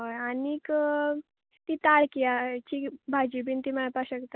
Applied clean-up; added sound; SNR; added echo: none; none; none; none.